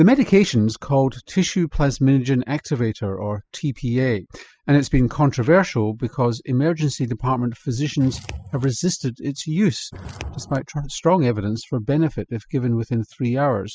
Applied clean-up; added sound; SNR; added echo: classical method spectral subtraction.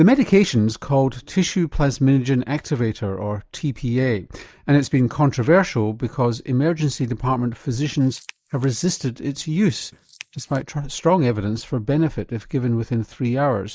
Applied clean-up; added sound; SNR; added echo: neural mask model Resemble Enhance denoiser.